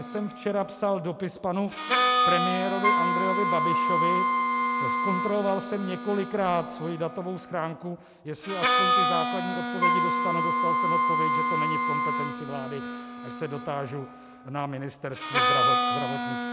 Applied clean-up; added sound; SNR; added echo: none; Harmonica + Wind instrument, woodwind instrument; -4 dB; none.